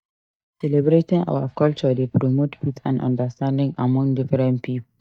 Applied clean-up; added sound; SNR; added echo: neural mask model DeepFilterNet 3.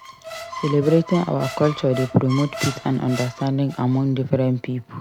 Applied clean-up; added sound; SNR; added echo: none; Squeak; 13 dB; none.